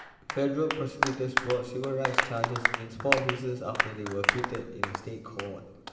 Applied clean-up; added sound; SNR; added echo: none; Applause; 0 dB; reverberation time 2.0 s.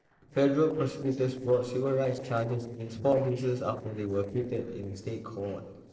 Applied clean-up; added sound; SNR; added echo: neural separator model SepFormer DNS4.